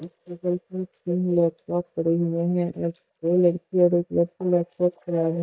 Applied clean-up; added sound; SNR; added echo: neural mask model DeepFilterNet 3.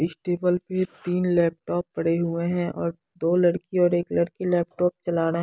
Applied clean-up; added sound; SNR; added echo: none; none; none; none.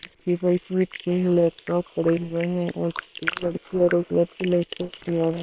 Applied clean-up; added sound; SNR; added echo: neural separator model SepFormer WHAM!.